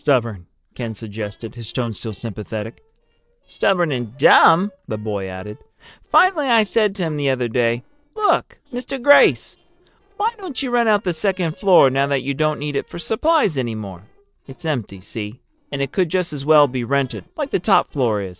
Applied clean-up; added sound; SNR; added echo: neural separator model SepFormer DNS4.